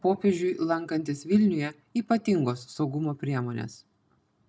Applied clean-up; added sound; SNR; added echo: none; none; none; none.